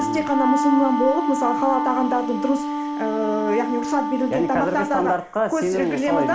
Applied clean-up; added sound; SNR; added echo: none; Wind instrument, woodwind instrument; 3 dB; reverberation time 0.4 s.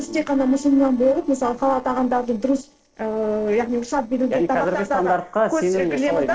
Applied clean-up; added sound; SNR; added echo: neural separator model SepFormer DNS4.